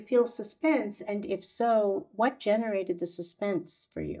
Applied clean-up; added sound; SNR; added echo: neural mask model DeepFilterNet 3.